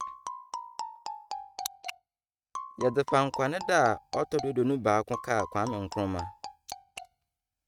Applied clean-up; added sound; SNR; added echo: neural mask model RNNoise.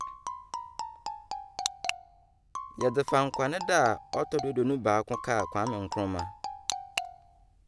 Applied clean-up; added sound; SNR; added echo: none; Marimba, xylophone; 9 dB; none.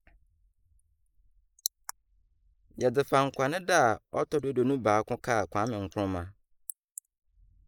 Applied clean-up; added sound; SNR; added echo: neural mask model Resemble Enhance denoiser.